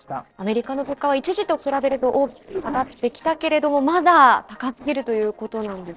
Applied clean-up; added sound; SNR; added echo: neural separator model SepFormer DNS4.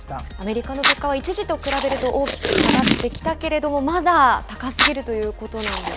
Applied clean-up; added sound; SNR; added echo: none; Packing tape, duct tape; 2 dB; none.